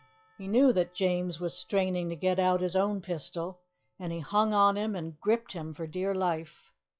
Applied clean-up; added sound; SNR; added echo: classical method log-MMSE.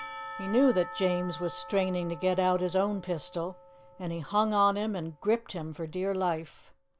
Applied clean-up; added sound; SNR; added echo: none; Church bell / Percussion; 16 dB; none.